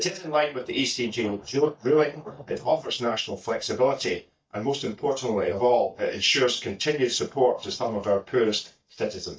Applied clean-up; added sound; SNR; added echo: neural mask model DeepFilterNet 3.